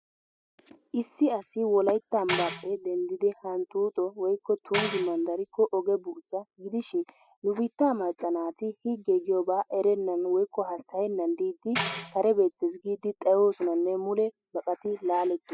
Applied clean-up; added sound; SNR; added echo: classical method spectral subtraction.